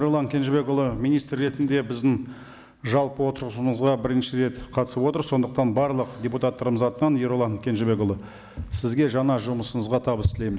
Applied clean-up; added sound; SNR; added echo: none; none; none; none.